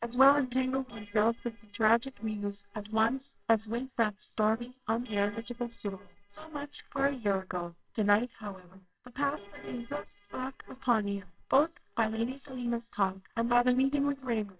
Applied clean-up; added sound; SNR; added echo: neural separator model SepFormer WHAMR!.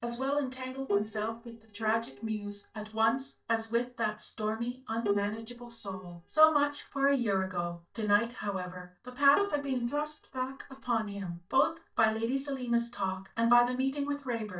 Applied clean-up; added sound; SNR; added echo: neural mask model DeepFilterNet 3.